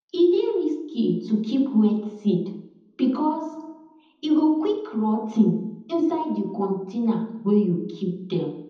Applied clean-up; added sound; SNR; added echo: none; none; none; reverberation time 0.8 s.